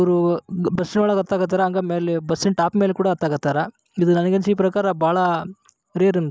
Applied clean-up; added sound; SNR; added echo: none; none; none; none.